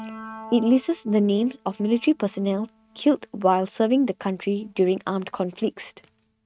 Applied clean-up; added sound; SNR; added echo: neural mask model RNNoise.